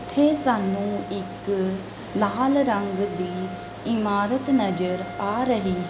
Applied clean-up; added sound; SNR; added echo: none; Wind instrument, woodwind instrument; 16 dB; none.